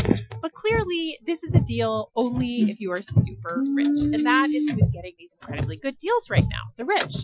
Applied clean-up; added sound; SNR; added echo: classical method Wiener filter.